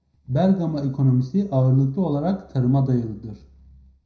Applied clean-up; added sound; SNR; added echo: none; none; none; reverberation time 0.5 s.